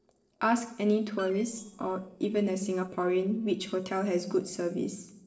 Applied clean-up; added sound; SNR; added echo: neural separator model SepFormer DNS4.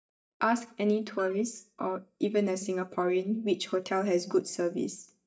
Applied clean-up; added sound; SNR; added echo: neural mask model DeepFilterNet 3.